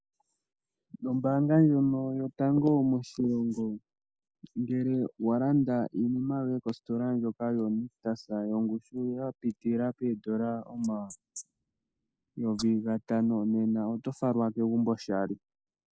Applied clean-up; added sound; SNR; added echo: neural mask model Resemble Enhance denoiser.